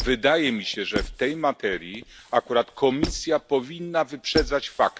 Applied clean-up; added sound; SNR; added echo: none; Squeak; 10 dB; none.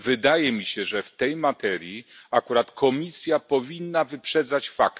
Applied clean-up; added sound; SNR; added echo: none; none; none; none.